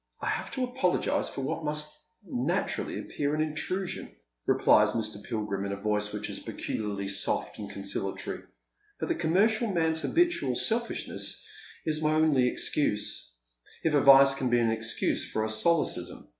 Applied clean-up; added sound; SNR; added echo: none; none; none; none.